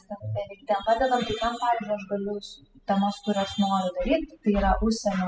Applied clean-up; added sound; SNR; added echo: classical method spectral subtraction.